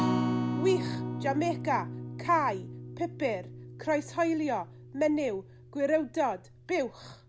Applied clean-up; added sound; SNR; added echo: none; Acoustic guitar; 5 dB; none.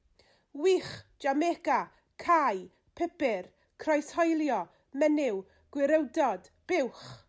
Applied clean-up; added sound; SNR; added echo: none; none; none; none.